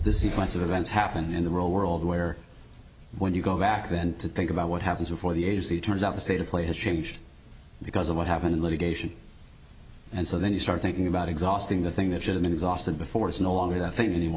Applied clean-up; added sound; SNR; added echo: none; none; none; none.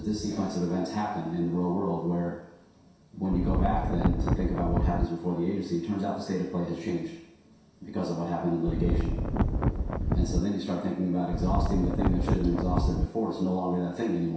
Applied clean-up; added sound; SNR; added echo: none; Wind; -3 dB; reverberation time 0.7 s.